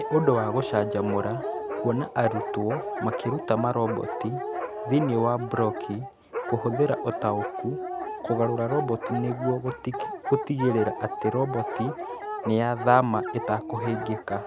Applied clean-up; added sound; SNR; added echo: none; Dog; 5 dB; none.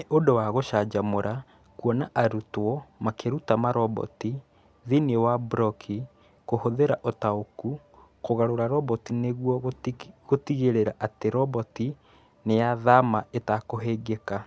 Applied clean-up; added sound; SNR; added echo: none; none; none; none.